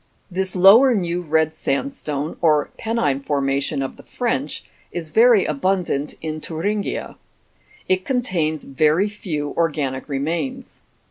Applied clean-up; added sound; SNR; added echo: none; none; none; none.